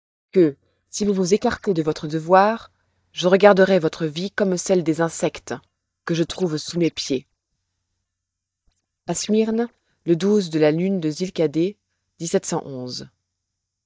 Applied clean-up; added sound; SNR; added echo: neural mask model DeepFilterNet 3.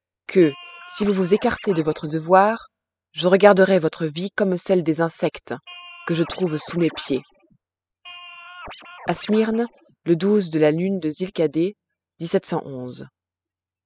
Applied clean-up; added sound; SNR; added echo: classical method spectral subtraction.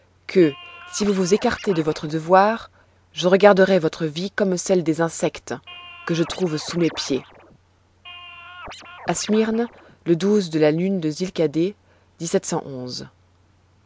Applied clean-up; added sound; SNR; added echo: none; Scratching (performance technique); 18 dB; none.